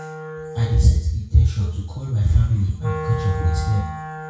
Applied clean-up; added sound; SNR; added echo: none; Wind instrument, woodwind instrument; 13 dB; reverberation time 0.6 s.